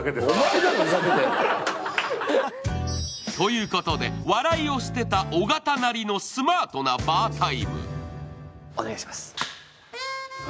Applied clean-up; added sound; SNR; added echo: none; none; none; none.